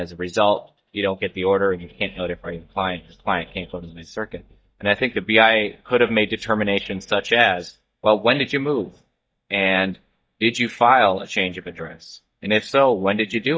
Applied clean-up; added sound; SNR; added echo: neural mask model DeepFilterNet 3.